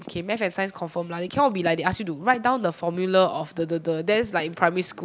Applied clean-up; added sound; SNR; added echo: none; none; none; none.